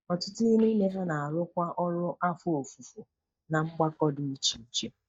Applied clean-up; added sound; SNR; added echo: neural mask model DeepFilterNet 3.